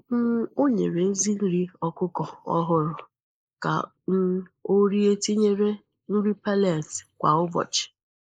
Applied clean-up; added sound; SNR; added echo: neural mask model Resemble Enhance denoiser.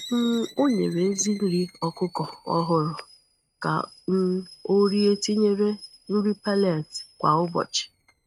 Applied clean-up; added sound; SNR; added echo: neural mask model RNNoise.